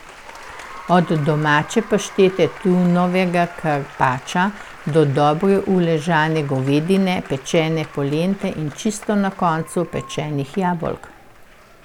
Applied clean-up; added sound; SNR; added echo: none; Applause; 19 dB; none.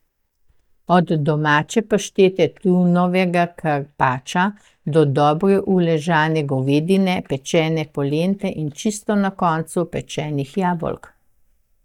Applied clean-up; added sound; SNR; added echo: neural mask model DeepFilterNet 3.